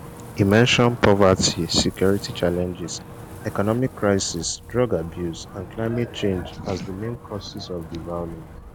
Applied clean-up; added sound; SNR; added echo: none; Wind; 16 dB; none.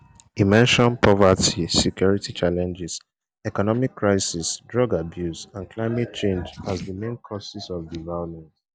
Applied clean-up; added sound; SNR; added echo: none; none; none; none.